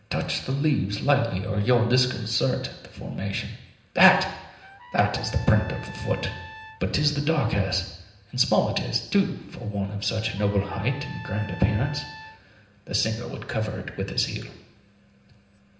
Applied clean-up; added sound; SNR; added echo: none; Trumpet; 18 dB; reverberation time 0.9 s.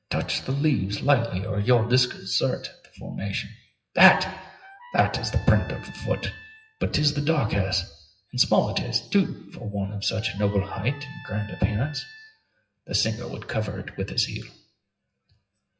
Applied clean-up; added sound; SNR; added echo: classical method WPE with log-MMSE.